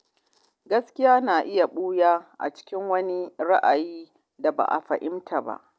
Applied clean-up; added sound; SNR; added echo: none; none; none; none.